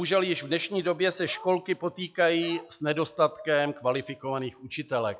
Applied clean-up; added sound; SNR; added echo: classical method log-MMSE.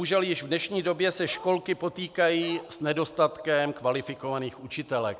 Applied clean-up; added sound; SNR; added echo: none; Bark; 17 dB; none.